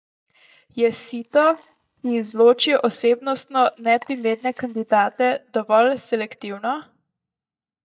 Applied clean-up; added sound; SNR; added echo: neural mask model DeepFilterNet 3.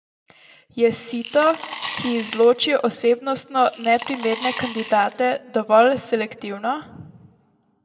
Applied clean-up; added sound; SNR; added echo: none; Coin (dropping) / Glass; 14 dB; reverberation time 0.8 s.